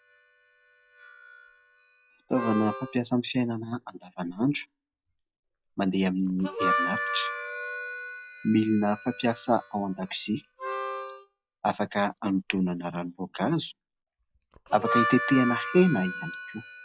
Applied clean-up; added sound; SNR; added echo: classical method log-MMSE.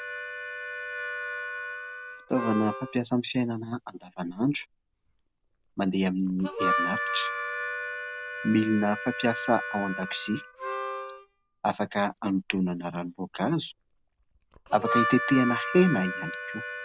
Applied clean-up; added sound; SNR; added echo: none; Harmonica; 5 dB; none.